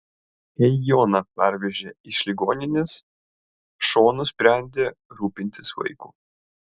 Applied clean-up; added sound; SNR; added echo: none; none; none; none.